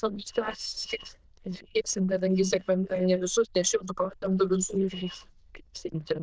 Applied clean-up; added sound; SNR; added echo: neural diffusion model UNIVERSE++.